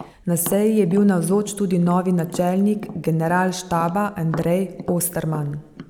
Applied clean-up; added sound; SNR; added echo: none; Tap; 18 dB; none.